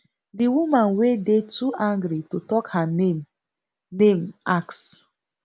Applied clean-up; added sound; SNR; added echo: none; none; none; none.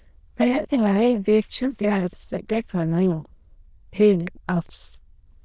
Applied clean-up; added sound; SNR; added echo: neural diffusion model UNIVERSE++.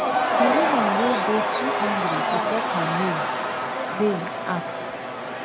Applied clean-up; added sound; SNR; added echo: none; Crowd / Cheering; -5 dB; none.